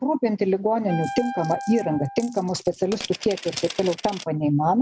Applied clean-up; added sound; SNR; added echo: none; Wind instrument, woodwind instrument + Coin (dropping); 12 dB; none.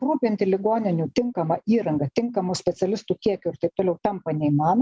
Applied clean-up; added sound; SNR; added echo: none; none; none; none.